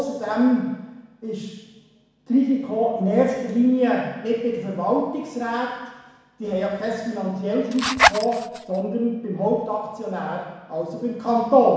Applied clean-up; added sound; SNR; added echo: none; Zipper (clothing); -1 dB; reverberation time 1.1 s.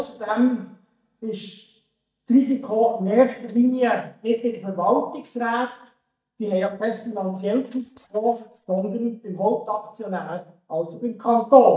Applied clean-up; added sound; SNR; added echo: neural mask model DeepFilterNet 3.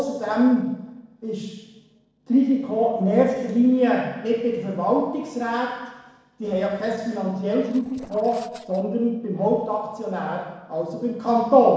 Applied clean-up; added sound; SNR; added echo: neural separator model SepFormer DNS4.